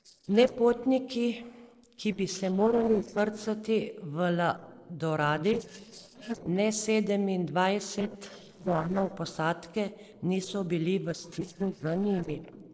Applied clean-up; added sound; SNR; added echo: neural separator model SepFormer DNS4.